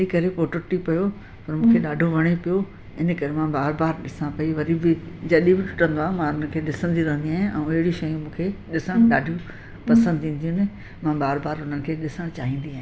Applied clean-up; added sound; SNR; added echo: none; Brass instrument; -2 dB; none.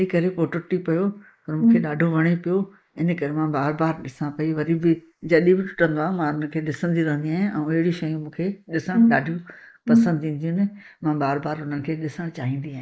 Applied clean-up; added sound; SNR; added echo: neural mask model Resemble Enhance denoiser.